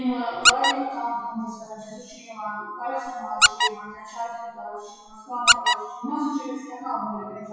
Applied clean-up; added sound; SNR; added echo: classical method WPE with log-MMSE.